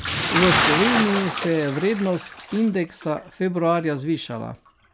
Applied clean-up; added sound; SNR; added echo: none; Bathtub (filling or washing) / Splash, splatter; 4 dB; none.